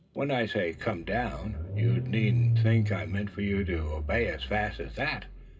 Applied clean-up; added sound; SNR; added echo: none; Engine starting / Car; 0 dB; reverberation time 0.2 s.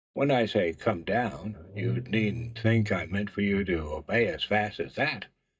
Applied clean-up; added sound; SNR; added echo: neural mask model DeepFilterNet 3.